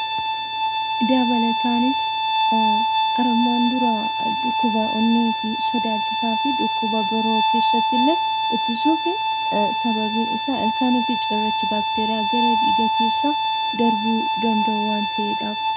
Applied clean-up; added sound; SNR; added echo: none; Bowed string instrument; -3 dB; none.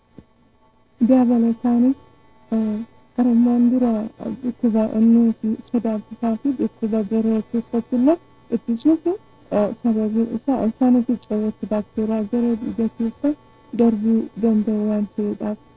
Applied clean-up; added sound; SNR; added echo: neural separator model SepFormer DNS4.